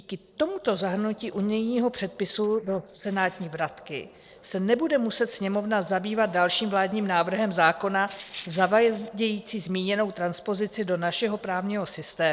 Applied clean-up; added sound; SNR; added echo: neural separator model SepFormer DNS4.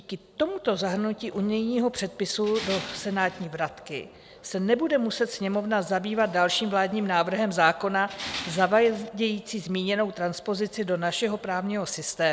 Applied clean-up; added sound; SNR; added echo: none; Tools; 11 dB; none.